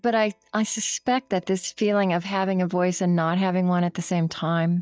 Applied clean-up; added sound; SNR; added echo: neural mask model DeepFilterNet 3.